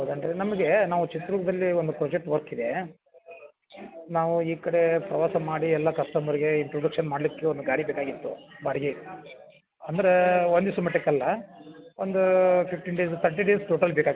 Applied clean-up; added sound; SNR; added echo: none; none; none; none.